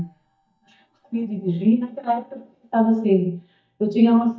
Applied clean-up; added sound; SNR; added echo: neural mask model DeepFilterNet 3.